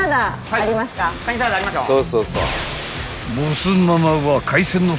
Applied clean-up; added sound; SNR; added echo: none; none; none; none.